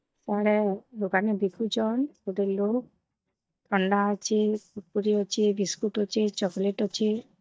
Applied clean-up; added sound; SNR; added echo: neural mask model DeepFilterNet 3.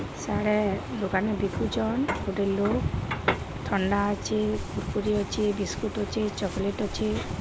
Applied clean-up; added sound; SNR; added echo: none; Crumpling, crinkling; 19 dB; none.